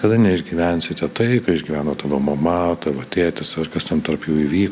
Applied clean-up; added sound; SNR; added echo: none; none; none; none.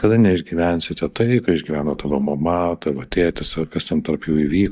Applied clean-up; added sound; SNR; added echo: neural mask model DeepFilterNet 3.